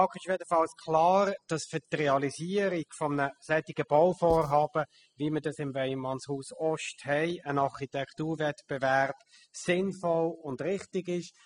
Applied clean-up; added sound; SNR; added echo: classical method spectral subtraction.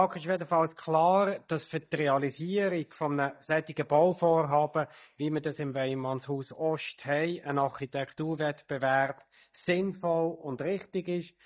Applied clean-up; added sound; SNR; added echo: neural mask model DeepFilterNet 3.